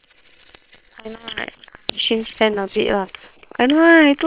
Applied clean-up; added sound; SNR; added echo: neural separator model SepFormer WHAM!.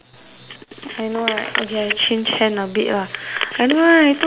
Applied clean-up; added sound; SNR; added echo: none; none; none; none.